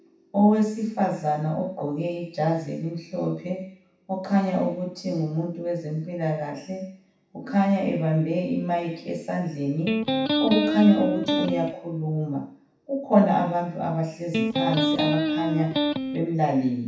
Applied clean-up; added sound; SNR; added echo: none; Electric guitar; -1 dB; reverberation time 0.7 s.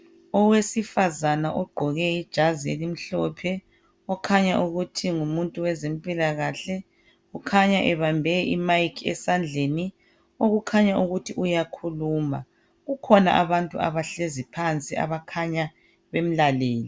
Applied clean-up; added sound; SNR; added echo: none; none; none; none.